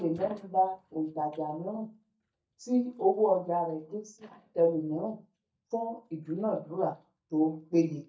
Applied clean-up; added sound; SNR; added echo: neural mask model DeepFilterNet 3.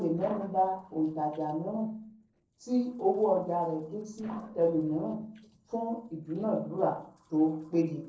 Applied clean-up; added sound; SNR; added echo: neural separator model SepFormer DNS4.